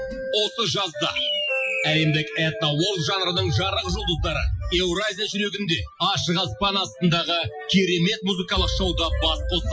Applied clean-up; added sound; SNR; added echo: classical method Wiener filter.